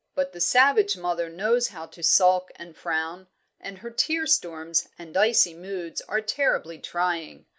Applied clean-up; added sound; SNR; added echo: none; none; none; none.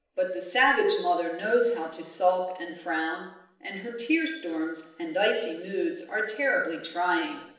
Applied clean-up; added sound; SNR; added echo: none; none; none; reverberation time 0.8 s.